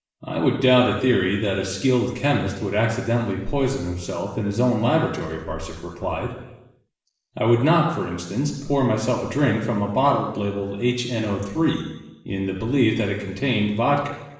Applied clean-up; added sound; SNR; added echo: none; none; none; reverberation time 0.9 s.